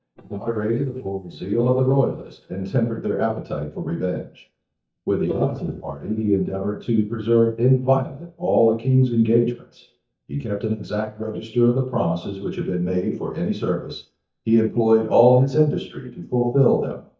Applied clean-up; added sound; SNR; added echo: neural mask model DeepFilterNet 3.